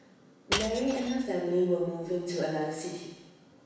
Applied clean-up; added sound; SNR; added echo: none; Shatter / Crushing; 8 dB; reverberation time 1.1 s.